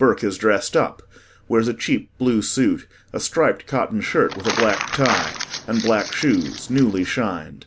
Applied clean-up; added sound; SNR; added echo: none; Crumpling, crinkling; 7 dB; none.